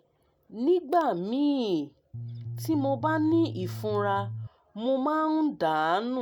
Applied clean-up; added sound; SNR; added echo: none; Bass guitar; 8 dB; none.